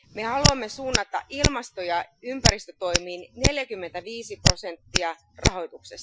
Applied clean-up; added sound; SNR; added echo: classical method Wiener filter.